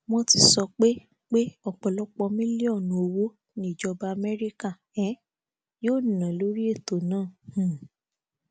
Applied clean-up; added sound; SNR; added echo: none; none; none; none.